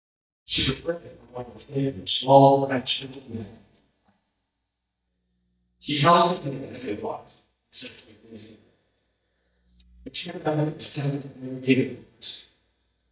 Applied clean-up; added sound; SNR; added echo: neural mask model DeepFilterNet 3.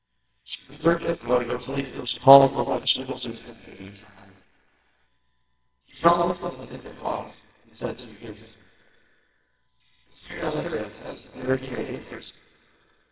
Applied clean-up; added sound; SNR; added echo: neural separator model SepFormer WHAMR!.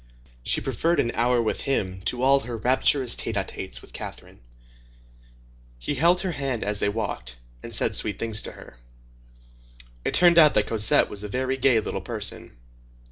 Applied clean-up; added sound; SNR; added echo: none; none; none; none.